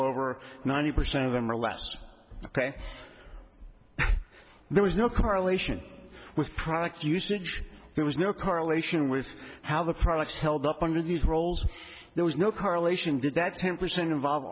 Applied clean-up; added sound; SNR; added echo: none; none; none; none.